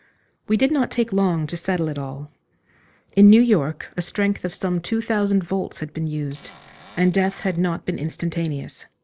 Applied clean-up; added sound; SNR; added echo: neural separator model SepFormer DNS4.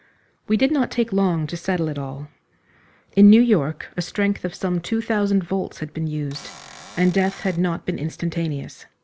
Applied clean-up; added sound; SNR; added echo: none; Cupboard open or close / Door; 20 dB; none.